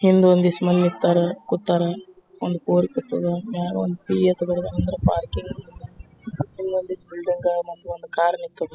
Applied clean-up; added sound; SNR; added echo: classical method spectral subtraction.